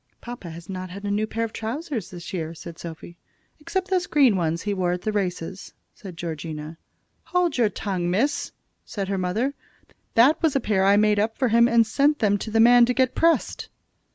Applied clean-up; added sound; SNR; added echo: none; none; none; none.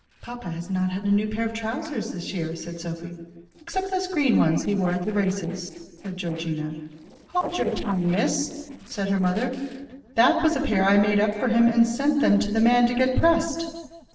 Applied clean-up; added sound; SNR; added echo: neural separator model SepFormer DNS4.